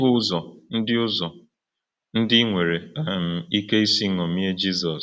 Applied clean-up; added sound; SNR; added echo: none; none; none; none.